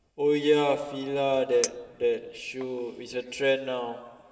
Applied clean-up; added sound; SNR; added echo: none; Chink, clink; 16 dB; reverberation time 1.6 s.